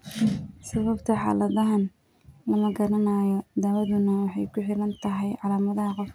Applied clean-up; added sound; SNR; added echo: none; none; none; none.